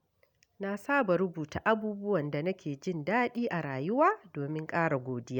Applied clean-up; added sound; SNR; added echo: none; none; none; none.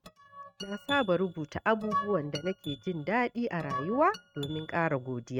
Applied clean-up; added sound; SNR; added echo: neural mask model RNNoise.